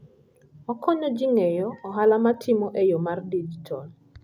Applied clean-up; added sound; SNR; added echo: none; none; none; none.